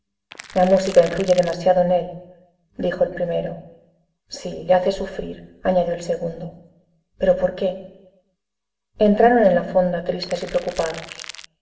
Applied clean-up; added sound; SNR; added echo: none; Crackle; 16 dB; reverberation time 0.8 s.